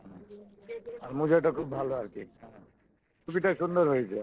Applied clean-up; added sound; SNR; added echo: neural separator model SepFormer DNS4.